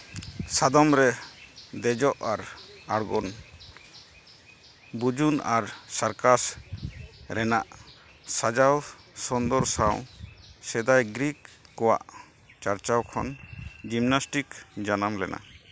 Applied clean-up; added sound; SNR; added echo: none; none; none; none.